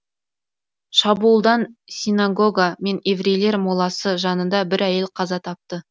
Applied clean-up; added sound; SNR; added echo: none; none; none; none.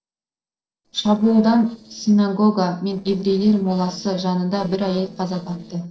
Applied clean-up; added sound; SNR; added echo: neural separator model SepFormer DNS4.